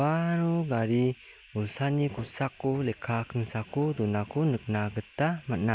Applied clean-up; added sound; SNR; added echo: none; none; none; none.